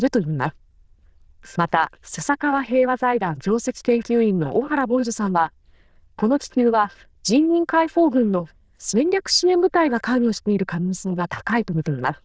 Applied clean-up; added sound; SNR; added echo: neural diffusion model UNIVERSE++.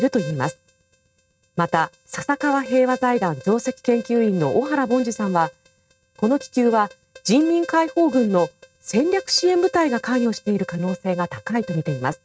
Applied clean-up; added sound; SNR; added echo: neural mask model RNNoise.